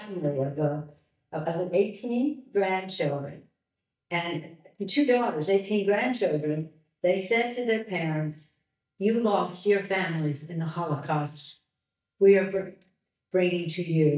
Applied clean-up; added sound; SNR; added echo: neural mask model DeepFilterNet 3.